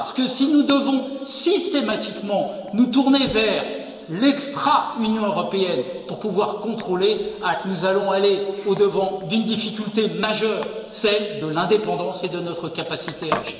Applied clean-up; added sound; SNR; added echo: none; Domestic sounds, home sounds; 19 dB; reverberation time 2.9 s.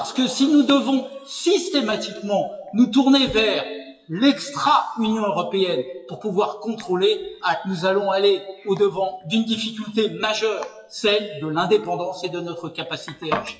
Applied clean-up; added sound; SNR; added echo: classical method WPE with log-MMSE.